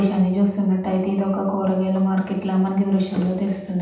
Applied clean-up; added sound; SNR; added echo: none; none; none; reverberation time 0.8 s.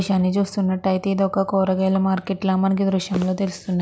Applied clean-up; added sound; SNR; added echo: none; none; none; none.